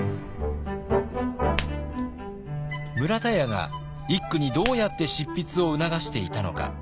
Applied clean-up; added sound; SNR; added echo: none; Hands; 12 dB; none.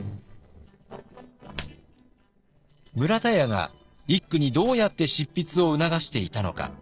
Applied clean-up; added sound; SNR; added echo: neural separator model SepFormer DNS4.